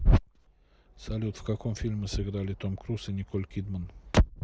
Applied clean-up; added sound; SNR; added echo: none; none; none; none.